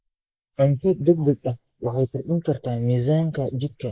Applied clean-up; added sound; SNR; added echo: neural mask model Resemble Enhance denoiser.